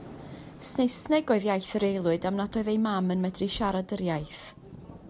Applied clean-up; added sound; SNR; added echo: none; Thunder; 19 dB; none.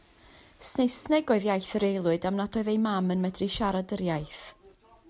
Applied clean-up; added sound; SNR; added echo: none; none; none; none.